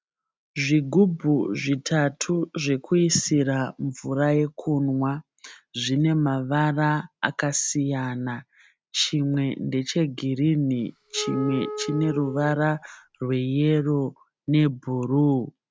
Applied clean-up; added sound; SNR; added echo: none; Wind instrument, woodwind instrument; 12 dB; none.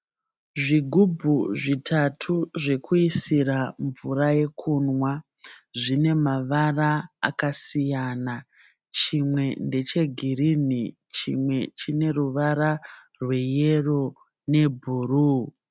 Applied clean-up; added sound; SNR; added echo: none; none; none; none.